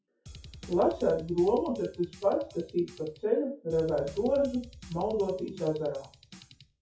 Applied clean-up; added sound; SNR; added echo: classical method WPE with log-MMSE.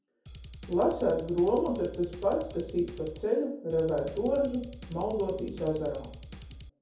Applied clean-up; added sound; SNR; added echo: none; Drum kit; 15 dB; reverberation time 0.6 s.